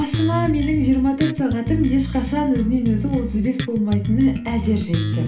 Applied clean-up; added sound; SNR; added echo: none; Bass guitar; 4 dB; reverberation time 0.4 s.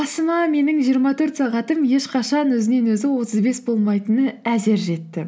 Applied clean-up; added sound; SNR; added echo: none; none; none; none.